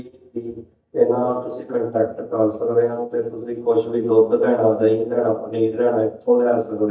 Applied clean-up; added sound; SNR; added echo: neural mask model DeepFilterNet 3.